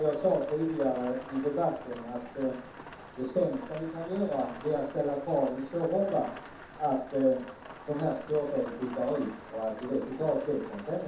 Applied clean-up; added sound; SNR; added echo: none; Rain; 16 dB; reverberation time 0.7 s.